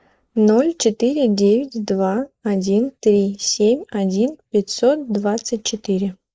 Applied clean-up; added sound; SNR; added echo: neural mask model Resemble Enhance denoiser.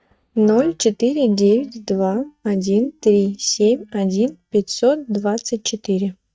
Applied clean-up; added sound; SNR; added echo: neural mask model DeepFilterNet 3.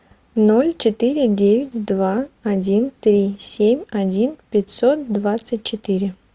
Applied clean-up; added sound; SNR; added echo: none; none; none; none.